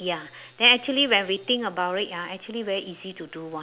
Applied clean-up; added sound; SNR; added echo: none; none; none; none.